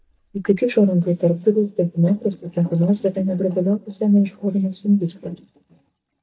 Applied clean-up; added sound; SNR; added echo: neural mask model DeepFilterNet 3.